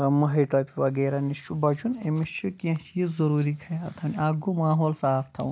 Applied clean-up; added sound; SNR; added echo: none; none; none; none.